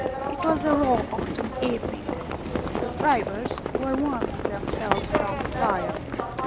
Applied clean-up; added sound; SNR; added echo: none; Livestock, farm animals, working animals; 0 dB; none.